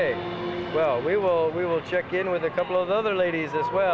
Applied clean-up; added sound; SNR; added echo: none; none; none; none.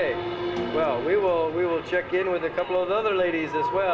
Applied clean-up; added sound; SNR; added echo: none; Snare drum; 18 dB; reverberation time 2.7 s.